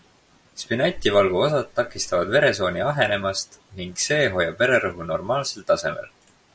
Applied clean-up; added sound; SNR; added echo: none; none; none; none.